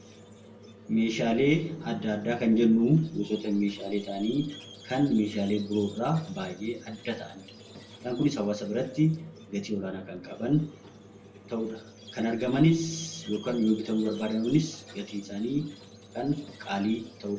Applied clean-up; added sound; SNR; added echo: none; Squeak; 20 dB; reverberation time 0.2 s.